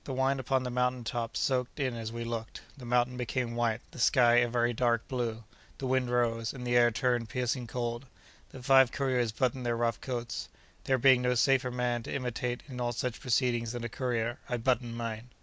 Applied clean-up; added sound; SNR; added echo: none; none; none; none.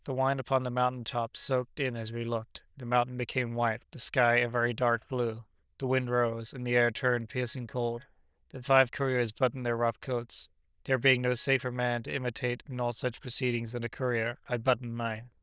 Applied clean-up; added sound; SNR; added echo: neural diffusion model UNIVERSE++.